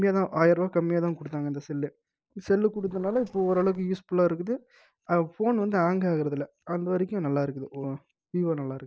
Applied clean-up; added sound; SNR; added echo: neural separator model SepFormer DNS4.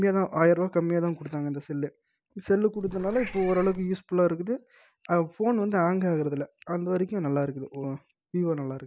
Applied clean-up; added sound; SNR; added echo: none; Meow / Purr; 14 dB; none.